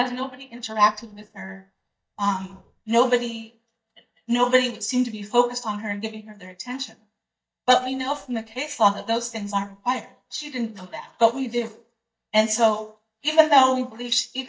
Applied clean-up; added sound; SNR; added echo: neural mask model DeepFilterNet 3.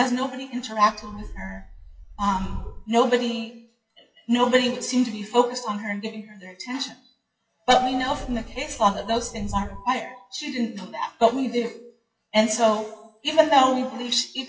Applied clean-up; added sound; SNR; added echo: classical method WPE with log-MMSE.